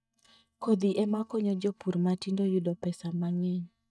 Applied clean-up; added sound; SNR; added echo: neural mask model DeepFilterNet 3.